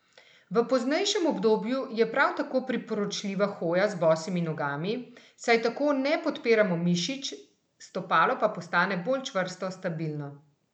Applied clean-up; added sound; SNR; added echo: none; none; none; none.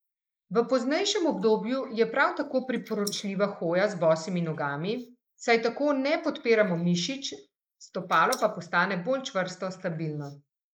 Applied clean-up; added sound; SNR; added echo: neural mask model Resemble Enhance denoiser.